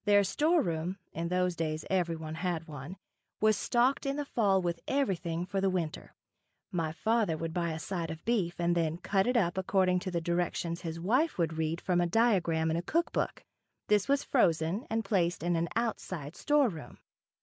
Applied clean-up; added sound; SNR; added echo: none; none; none; none.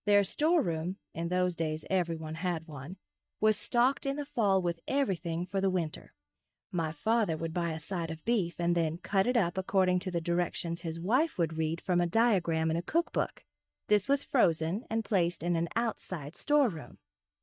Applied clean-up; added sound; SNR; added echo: neural mask model DeepFilterNet 3.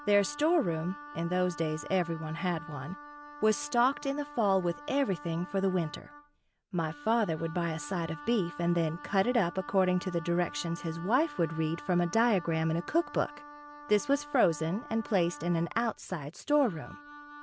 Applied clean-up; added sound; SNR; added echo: none; Wind instrument, woodwind instrument; 16 dB; none.